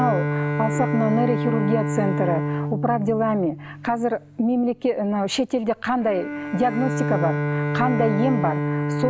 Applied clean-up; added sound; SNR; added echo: none; Bowed string instrument; 2 dB; none.